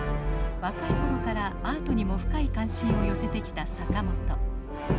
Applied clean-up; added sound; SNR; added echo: none; Brass instrument; -5 dB; none.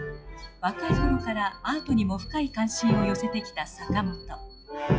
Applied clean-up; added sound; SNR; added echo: classical method log-MMSE.